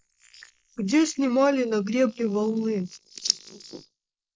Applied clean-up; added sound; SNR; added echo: neural mask model Resemble Enhance denoiser.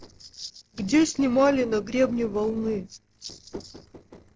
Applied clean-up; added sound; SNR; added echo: neural separator model SepFormer DNS4.